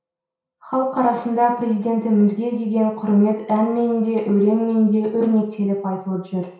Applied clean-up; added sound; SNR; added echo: none; none; none; reverberation time 0.6 s.